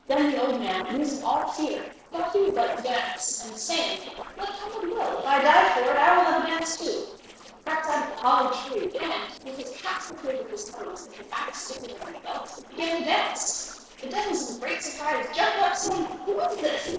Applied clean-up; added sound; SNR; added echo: neural separator model SepFormer DNS4.